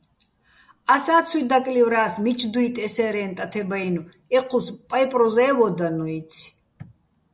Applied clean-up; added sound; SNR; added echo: none; none; none; none.